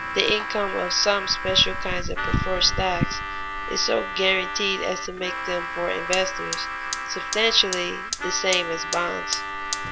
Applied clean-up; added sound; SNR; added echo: none; Fire + Harmonica; 3 dB; none.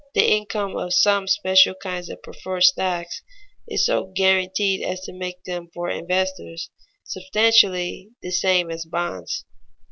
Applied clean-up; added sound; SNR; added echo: none; none; none; none.